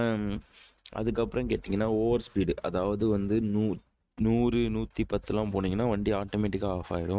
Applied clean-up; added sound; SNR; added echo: neural mask model RNNoise.